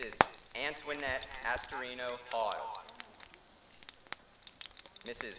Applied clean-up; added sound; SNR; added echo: none; Frying (food); 0 dB; none.